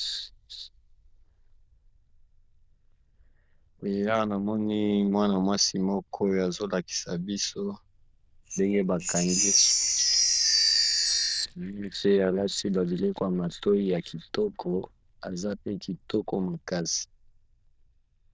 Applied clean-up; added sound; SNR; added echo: neural diffusion model UNIVERSE++.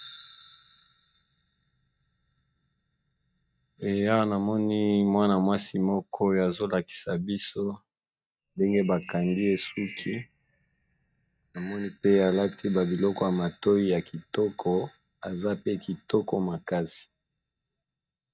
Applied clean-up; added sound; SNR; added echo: neural mask model RNNoise.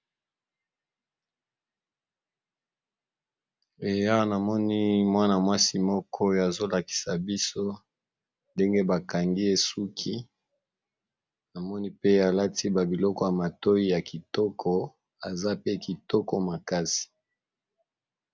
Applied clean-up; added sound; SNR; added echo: none; none; none; none.